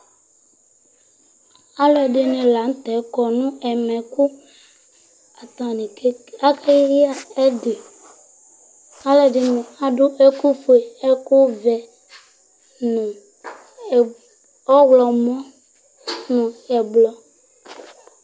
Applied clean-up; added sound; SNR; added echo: none; none; none; none.